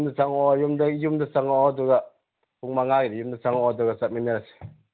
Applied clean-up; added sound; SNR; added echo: none; none; none; none.